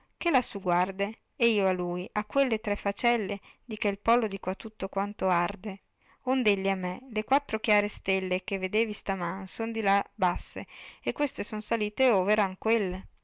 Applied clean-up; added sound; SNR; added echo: none; none; none; none.